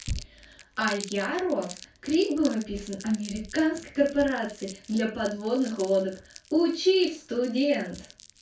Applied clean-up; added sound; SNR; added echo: none; Crumpling, crinkling; 19 dB; reverberation time 0.2 s.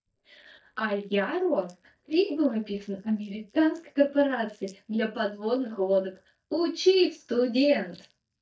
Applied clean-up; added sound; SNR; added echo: neural mask model DeepFilterNet 3.